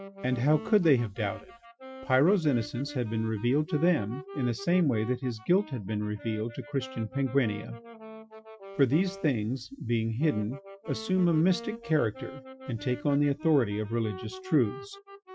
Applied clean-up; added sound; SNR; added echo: classical method Wiener filter.